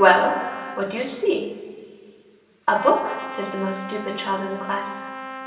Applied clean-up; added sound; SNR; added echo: none; Trumpet; 13 dB; reverberation time 2.2 s.